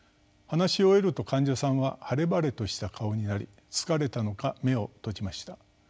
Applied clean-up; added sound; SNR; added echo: none; none; none; none.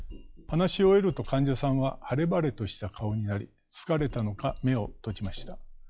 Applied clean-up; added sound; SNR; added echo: classical method log-MMSE.